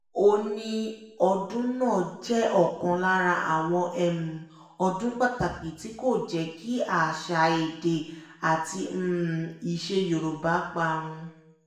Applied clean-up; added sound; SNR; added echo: none; none; none; reverberation time 0.8 s.